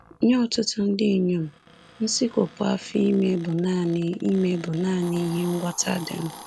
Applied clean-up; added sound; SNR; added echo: none; Hiss + Cupboard open or close; 17 dB; none.